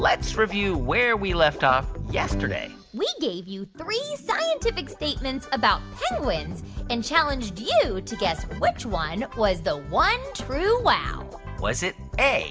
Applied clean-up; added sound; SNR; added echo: none; none; none; none.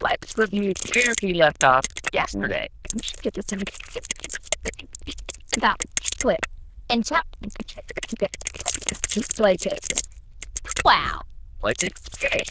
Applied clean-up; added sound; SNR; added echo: neural diffusion model UNIVERSE++.